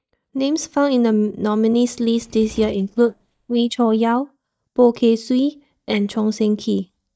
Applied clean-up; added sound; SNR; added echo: neural mask model DeepFilterNet 3.